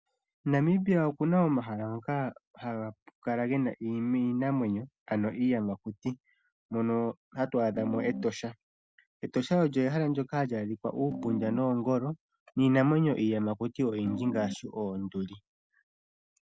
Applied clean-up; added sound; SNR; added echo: none; Piano; 6 dB; none.